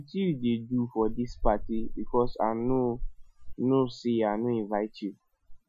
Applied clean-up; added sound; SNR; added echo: classical method Wiener filter.